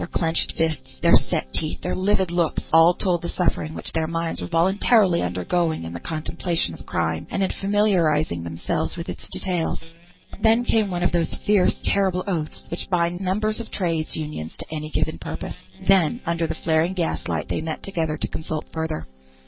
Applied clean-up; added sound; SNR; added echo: neural separator model SepFormer DNS4.